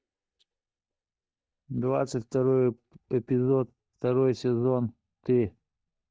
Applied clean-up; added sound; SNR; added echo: neural mask model DeepFilterNet 3.